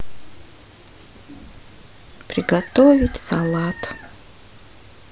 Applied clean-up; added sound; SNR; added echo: none; Chicken, rooster; 18 dB; none.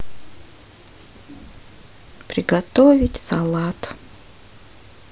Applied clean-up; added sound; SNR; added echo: none; none; none; none.